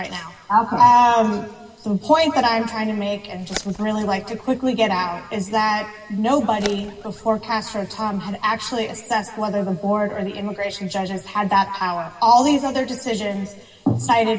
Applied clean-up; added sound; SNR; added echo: none; Bird; 20 dB; reverberation time 1.4 s.